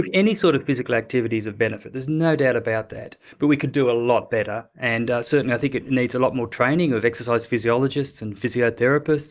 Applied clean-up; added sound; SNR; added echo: neural mask model Resemble Enhance denoiser.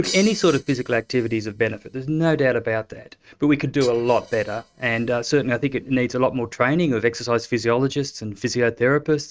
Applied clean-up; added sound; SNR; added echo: neural mask model RNNoise.